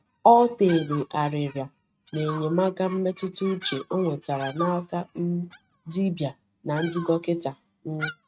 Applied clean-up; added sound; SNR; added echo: neural mask model RNNoise.